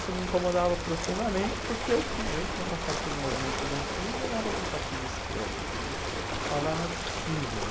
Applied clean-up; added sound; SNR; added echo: none; Ocean; -1 dB; none.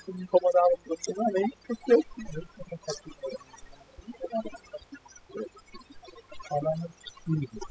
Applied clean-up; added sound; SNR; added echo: classical method spectral subtraction.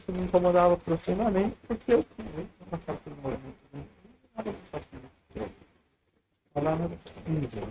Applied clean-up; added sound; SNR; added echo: neural mask model RNNoise.